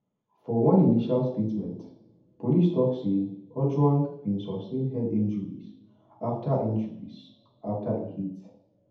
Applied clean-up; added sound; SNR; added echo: none; none; none; reverberation time 0.8 s.